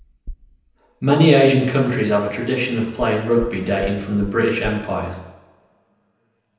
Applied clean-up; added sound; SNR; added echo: none; Knock; 19 dB; reverberation time 0.8 s.